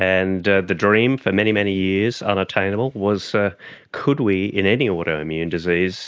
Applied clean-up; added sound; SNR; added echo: neural mask model Resemble Enhance denoiser.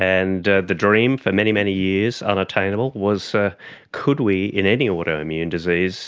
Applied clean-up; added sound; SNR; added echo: none; none; none; none.